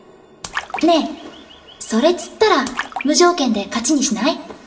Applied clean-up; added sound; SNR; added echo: none; Splash, splatter; 15 dB; reverberation time 0.6 s.